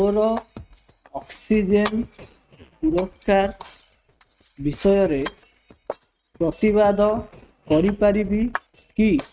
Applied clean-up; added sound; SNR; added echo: neural mask model RNNoise.